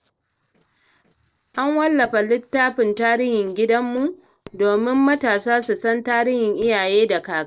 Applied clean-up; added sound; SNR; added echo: neural separator model SepFormer DNS4.